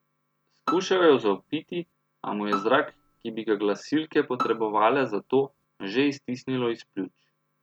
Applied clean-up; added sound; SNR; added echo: none; Bowed string instrument; 10 dB; none.